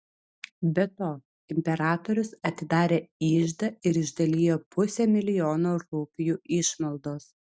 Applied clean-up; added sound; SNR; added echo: none; none; none; none.